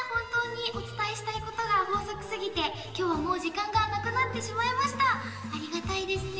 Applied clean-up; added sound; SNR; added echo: none; Brass instrument; 18 dB; reverberation time 1.9 s.